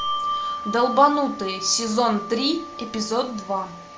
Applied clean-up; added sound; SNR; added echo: none; Bell; 8 dB; none.